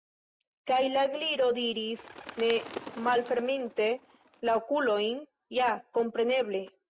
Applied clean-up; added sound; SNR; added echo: none; Bird; 17 dB; none.